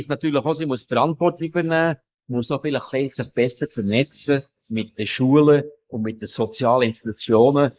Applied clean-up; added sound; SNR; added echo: neural mask model Resemble Enhance denoiser.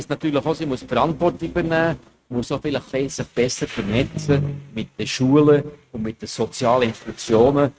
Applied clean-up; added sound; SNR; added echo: neural mask model RNNoise.